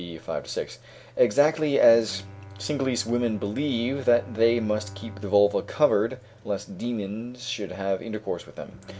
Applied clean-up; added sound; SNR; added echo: none; Bowed string instrument; 19 dB; none.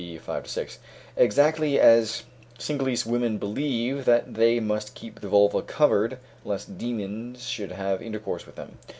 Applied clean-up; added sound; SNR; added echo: none; none; none; none.